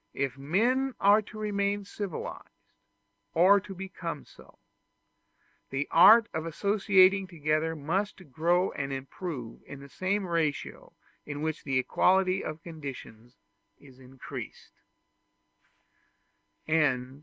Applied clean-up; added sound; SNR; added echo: none; none; none; none.